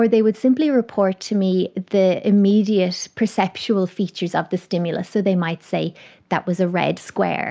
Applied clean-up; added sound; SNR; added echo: none; none; none; none.